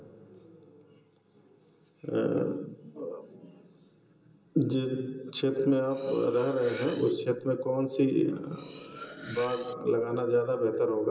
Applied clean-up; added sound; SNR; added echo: none; Cutlery, silverware; 16 dB; reverberation time 0.2 s.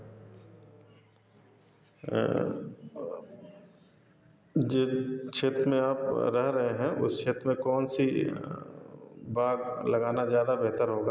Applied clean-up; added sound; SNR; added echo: none; none; none; none.